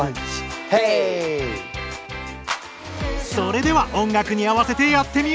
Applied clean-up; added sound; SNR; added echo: none; none; none; none.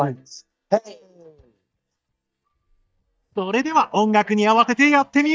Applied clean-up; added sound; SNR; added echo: neural mask model DeepFilterNet 3.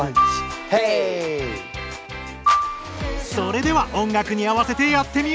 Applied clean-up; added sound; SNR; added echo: none; Marimba, xylophone; 4 dB; none.